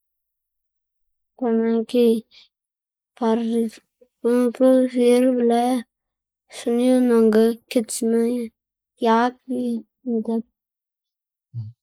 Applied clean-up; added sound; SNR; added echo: neural mask model Resemble Enhance denoiser.